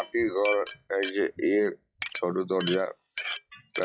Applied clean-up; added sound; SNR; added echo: classical method log-MMSE.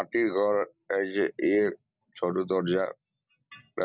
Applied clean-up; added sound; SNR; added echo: none; none; none; none.